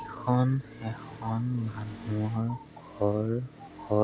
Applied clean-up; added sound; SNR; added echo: none; Accelerating, revving, vroom; 17 dB; none.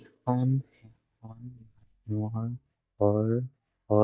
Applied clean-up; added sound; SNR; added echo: neural mask model DeepFilterNet 3.